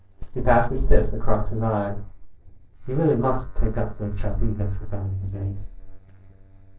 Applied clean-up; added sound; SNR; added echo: neural separator model SepFormer DNS4.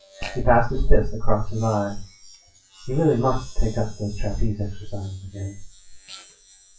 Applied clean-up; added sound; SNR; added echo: classical method WPE with log-MMSE.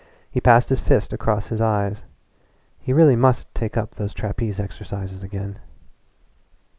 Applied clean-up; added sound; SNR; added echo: none; none; none; none.